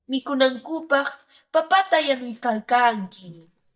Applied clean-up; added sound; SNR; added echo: neural mask model DeepFilterNet 3.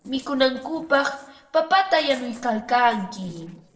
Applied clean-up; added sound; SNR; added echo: neural separator model SepFormer DNS4.